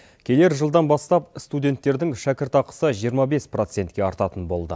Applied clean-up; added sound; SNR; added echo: none; none; none; none.